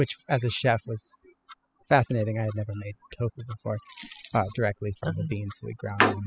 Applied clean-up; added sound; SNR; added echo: classical method spectral subtraction.